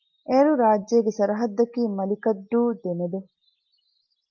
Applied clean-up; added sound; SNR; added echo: none; none; none; none.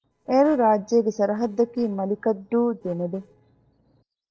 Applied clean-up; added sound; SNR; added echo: neural separator model SepFormer DNS4.